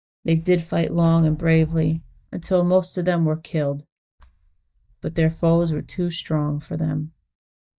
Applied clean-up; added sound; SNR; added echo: neural mask model DeepFilterNet 3.